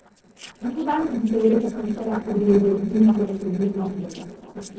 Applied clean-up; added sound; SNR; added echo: neural separator model SepFormer DNS4.